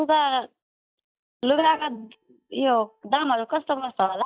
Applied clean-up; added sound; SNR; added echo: neural mask model DeepFilterNet 3.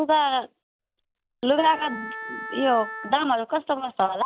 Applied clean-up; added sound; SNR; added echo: none; Wind instrument, woodwind instrument; 12 dB; none.